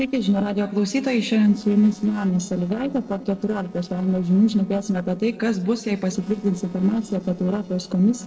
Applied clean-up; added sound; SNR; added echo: neural separator model SepFormer DNS4.